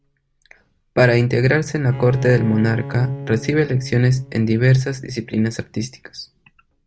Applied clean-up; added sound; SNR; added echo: none; Bowed string instrument; 16 dB; none.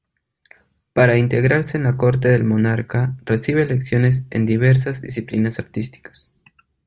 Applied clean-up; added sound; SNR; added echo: none; none; none; none.